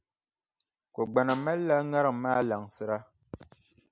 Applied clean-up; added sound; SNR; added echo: none; Snare drum; 20 dB; none.